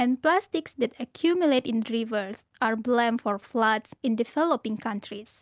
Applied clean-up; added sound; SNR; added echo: none; none; none; none.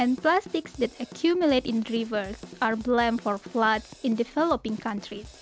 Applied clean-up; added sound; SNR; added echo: none; Drum / Drum kit; 19 dB; none.